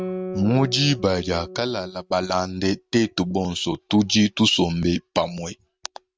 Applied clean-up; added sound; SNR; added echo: neural mask model RNNoise.